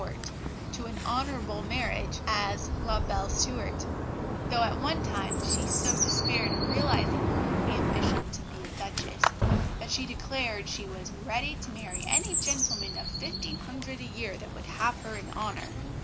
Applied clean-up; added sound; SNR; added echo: none; Chirp, tweet + Clapping; -4 dB; none.